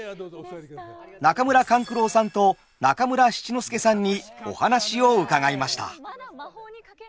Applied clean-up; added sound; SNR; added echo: none; none; none; none.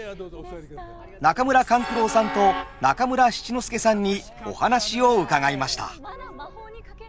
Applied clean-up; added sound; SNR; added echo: none; Train; 14 dB; none.